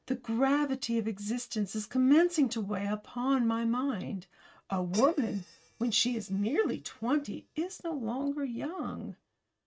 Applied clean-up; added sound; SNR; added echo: neural mask model RNNoise.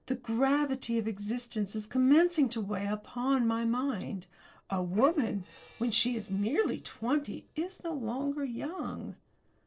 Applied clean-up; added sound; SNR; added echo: neural separator model SepFormer DNS4.